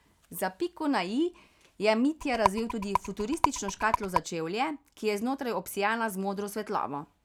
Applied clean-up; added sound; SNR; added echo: none; Rattle; 1 dB; none.